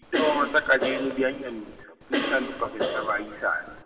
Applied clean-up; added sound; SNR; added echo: none; Cough; 4 dB; reverberation time 1.4 s.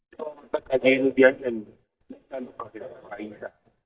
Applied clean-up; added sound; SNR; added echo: neural mask model DeepFilterNet 3.